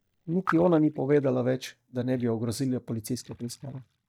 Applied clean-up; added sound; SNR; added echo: neural mask model DeepFilterNet 3.